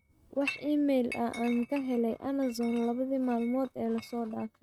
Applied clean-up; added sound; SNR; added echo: neural mask model RNNoise.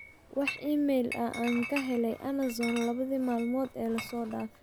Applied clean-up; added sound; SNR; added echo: none; Chatter / Chink, clink; 12 dB; none.